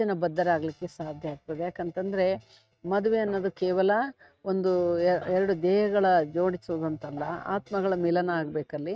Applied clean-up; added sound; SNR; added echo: neural mask model RNNoise.